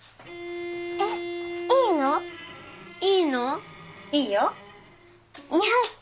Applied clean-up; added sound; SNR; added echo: none; Bowed string instrument; 11 dB; none.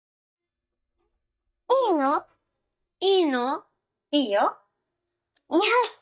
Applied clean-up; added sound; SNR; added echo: neural mask model DeepFilterNet 3.